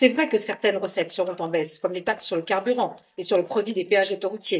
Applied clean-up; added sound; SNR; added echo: neural mask model DeepFilterNet 3.